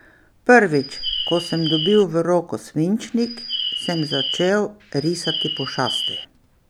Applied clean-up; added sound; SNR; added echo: none; Bird; 6 dB; none.